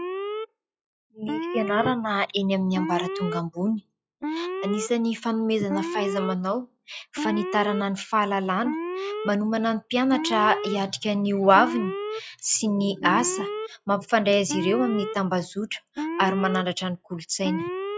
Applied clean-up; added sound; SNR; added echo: classical method log-MMSE.